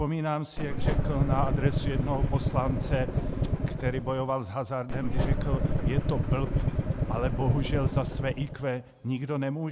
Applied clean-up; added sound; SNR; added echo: none; Engine starting / Car; -4 dB; none.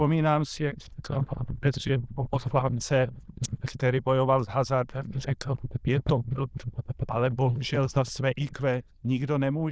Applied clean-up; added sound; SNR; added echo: neural diffusion model UNIVERSE++.